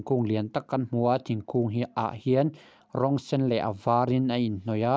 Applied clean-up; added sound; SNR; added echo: none; none; none; none.